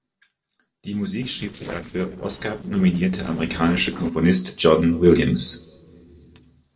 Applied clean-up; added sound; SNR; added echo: neural separator model SepFormer DNS4.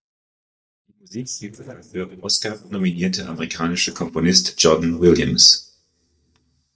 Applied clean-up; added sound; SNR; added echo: neural mask model DeepFilterNet 3.